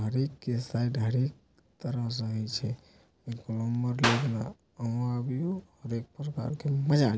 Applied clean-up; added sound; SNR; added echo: none; Clapping; 0 dB; none.